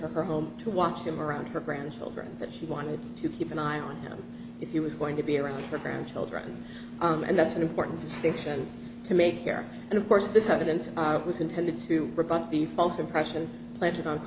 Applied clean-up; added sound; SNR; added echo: none; none; none; none.